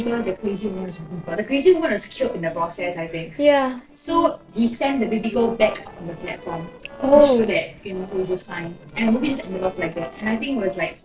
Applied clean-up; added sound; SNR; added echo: neural separator model SepFormer DNS4.